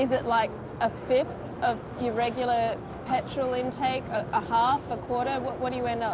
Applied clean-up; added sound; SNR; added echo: none; none; none; none.